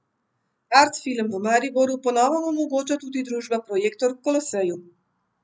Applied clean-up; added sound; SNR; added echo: none; none; none; none.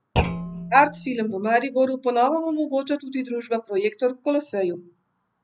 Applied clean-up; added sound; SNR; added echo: none; Thump, thud; 8 dB; none.